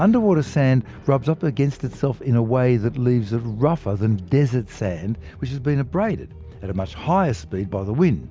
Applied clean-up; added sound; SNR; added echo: none; none; none; none.